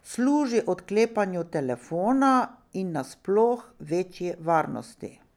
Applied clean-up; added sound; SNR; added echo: none; none; none; none.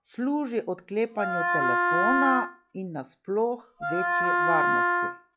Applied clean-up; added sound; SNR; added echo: classical method log-MMSE.